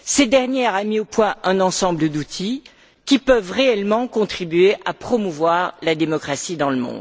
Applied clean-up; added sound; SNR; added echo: none; none; none; none.